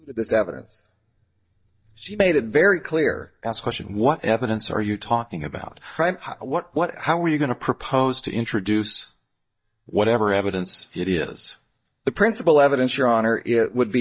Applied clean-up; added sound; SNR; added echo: neural mask model DeepFilterNet 3.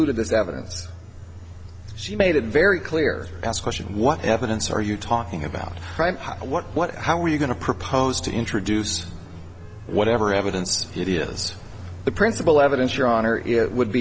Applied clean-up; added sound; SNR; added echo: none; Idling / Engine starting / Accelerating, revving, vroom / Car; 14 dB; none.